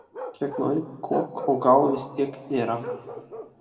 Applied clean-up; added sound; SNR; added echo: none; Bark; 13 dB; reverberation time 1.6 s.